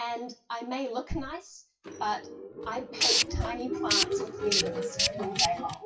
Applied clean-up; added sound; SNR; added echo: classical method WPE with log-MMSE.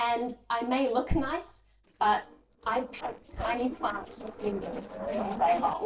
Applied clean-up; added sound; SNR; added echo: neural separator model SepFormer DNS4.